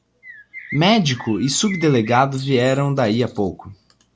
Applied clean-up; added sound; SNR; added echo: none; Bird; 18 dB; none.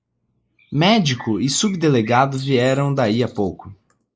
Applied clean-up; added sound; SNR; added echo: neural mask model Resemble Enhance denoiser.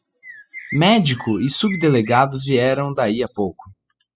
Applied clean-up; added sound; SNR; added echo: classical method spectral subtraction.